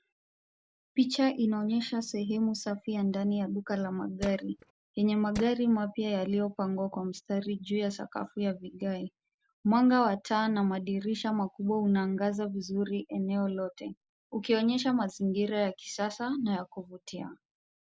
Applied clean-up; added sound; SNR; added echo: none; Tools; 12 dB; none.